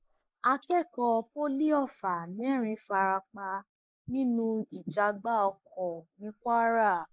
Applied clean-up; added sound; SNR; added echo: neural mask model Resemble Enhance denoiser.